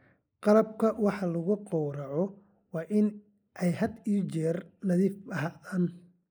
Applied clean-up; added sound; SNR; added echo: neural mask model Resemble Enhance denoiser.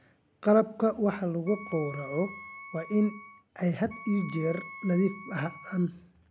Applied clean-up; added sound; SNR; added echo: none; Wind instrument, woodwind instrument; 15 dB; none.